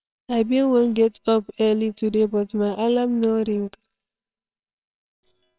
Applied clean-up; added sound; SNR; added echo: neural separator model SepFormer WHAMR!.